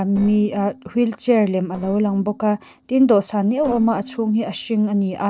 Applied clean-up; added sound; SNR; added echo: neural separator model SepFormer DNS4.